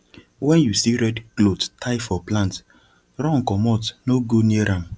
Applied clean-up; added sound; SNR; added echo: none; none; none; none.